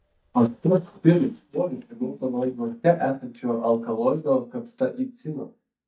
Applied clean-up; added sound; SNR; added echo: neural mask model DeepFilterNet 3.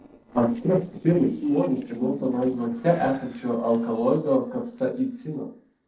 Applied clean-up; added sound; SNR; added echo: neural separator model SepFormer DNS4.